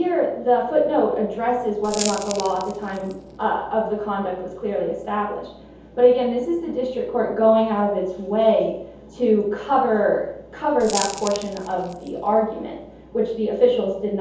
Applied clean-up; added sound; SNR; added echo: none; Crackle; 13 dB; reverberation time 0.7 s.